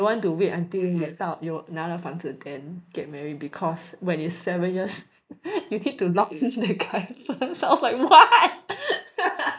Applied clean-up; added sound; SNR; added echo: neural mask model Resemble Enhance denoiser.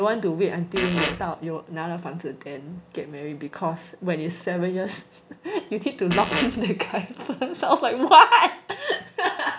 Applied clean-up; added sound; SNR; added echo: none; Fart; 4 dB; none.